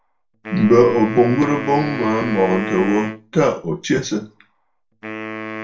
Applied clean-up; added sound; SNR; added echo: none; Wind instrument, woodwind instrument; 10 dB; reverberation time 0.3 s.